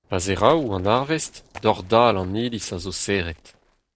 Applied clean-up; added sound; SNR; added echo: neural separator model SepFormer DNS4.